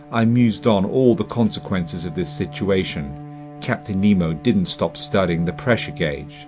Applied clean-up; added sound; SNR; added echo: none; Bowed string instrument; 16 dB; none.